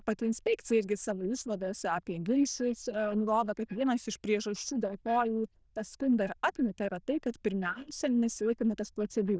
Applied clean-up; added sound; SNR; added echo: neural diffusion model UNIVERSE++.